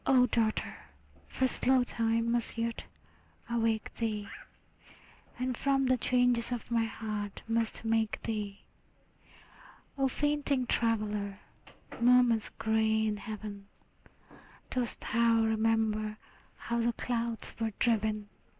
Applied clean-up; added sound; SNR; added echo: none; none; none; none.